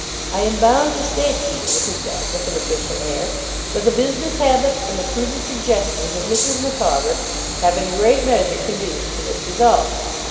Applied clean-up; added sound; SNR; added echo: none; Train; 4 dB; reverberation time 2.1 s.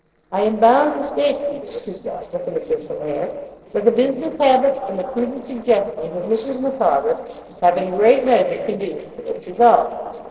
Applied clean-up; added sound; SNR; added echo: neural separator model SepFormer DNS4.